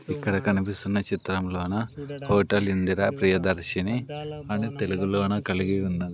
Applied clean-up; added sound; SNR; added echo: none; none; none; none.